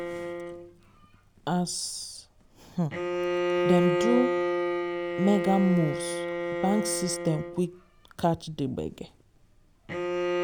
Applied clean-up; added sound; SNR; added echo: none; Bowed string instrument; 1 dB; none.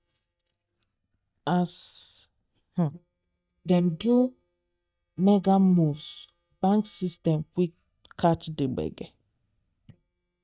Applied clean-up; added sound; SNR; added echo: neural mask model DeepFilterNet 3.